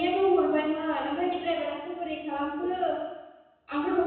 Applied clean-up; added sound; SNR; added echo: none; none; none; reverberation time 1.1 s.